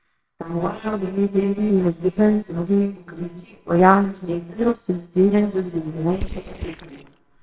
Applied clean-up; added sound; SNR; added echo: neural separator model SepFormer WHAMR!.